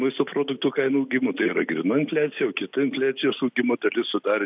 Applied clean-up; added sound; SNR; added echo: none; none; none; none.